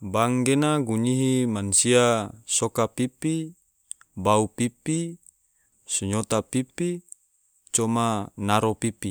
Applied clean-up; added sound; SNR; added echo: none; none; none; none.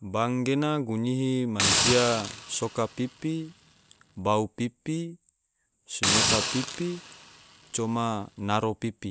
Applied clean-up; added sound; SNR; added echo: none; Hiss; -5 dB; none.